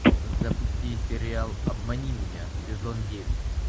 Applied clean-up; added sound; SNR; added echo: none; Telephone; 1 dB; none.